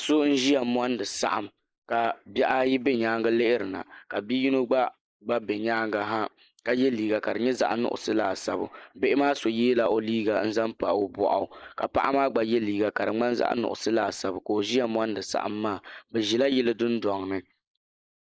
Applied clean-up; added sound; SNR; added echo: neural mask model Resemble Enhance denoiser.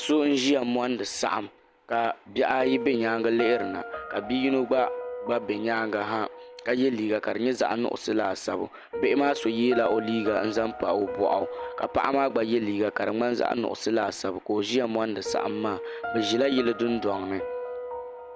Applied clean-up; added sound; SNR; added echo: none; Piano; 11 dB; none.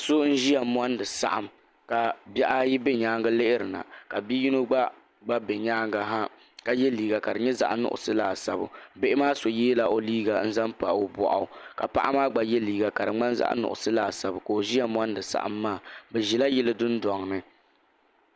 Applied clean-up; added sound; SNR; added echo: none; none; none; none.